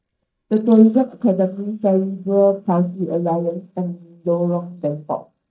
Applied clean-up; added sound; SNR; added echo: neural mask model DeepFilterNet 3.